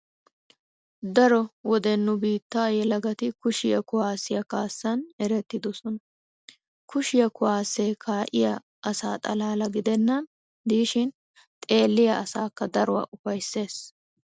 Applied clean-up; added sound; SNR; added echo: none; none; none; none.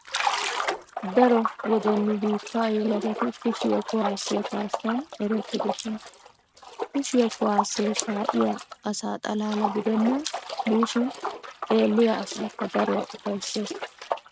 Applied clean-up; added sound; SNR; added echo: neural mask model RNNoise.